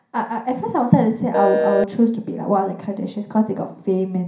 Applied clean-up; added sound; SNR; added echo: none; Telephone; 0 dB; reverberation time 0.5 s.